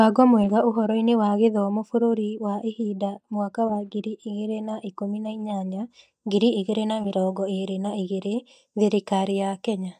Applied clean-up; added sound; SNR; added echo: neural mask model DeepFilterNet 3.